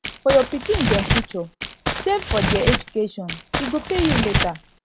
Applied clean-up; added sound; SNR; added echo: none; Crumpling, crinkling; 1 dB; none.